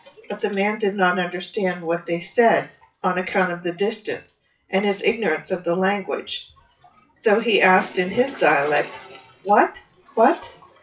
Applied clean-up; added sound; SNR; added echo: classical method WPE with log-MMSE.